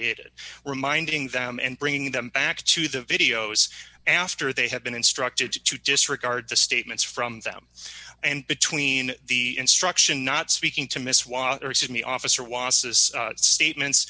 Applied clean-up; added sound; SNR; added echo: none; none; none; none.